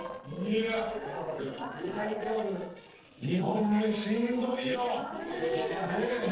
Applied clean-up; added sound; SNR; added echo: neural separator model SepFormer DNS4.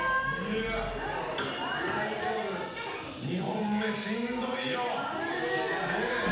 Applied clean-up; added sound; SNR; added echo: none; Sliding door; 16 dB; reverberation time 0.9 s.